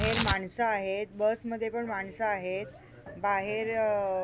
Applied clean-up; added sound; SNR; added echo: none; Tearing; 8 dB; none.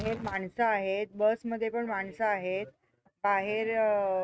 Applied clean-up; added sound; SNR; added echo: neural mask model RNNoise.